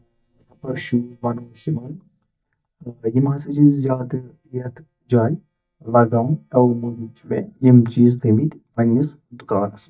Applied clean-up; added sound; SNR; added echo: neural mask model DeepFilterNet 3.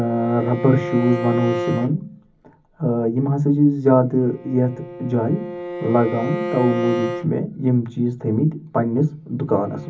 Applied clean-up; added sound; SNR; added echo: none; Bowed string instrument; 9 dB; reverberation time 0.4 s.